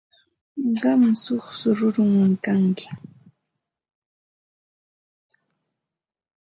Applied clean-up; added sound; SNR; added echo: none; none; none; none.